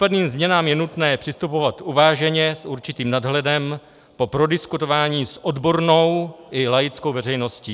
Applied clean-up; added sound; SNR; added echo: none; none; none; none.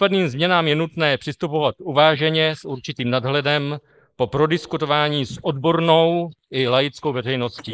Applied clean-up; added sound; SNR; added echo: neural mask model Resemble Enhance denoiser.